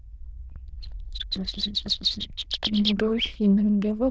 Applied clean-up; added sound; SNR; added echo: neural diffusion model UNIVERSE++.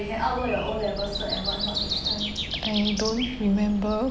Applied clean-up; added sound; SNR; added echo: none; Breathing; 5 dB; none.